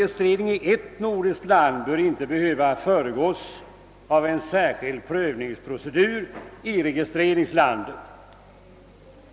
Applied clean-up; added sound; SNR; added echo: none; none; none; none.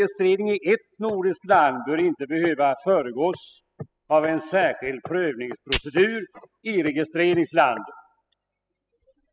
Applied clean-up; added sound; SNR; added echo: classical method spectral subtraction.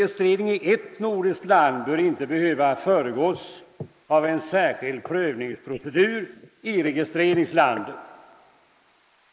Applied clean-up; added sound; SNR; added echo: neural mask model Resemble Enhance denoiser.